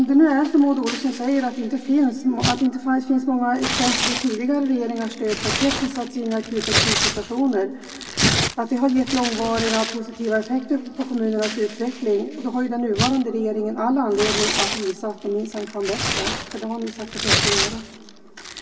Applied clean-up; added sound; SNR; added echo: none; Tearing; 5 dB; reverberation time 2.5 s.